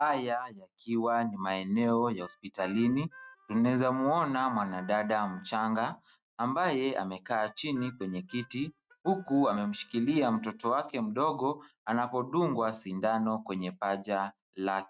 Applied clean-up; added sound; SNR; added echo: neural mask model RNNoise.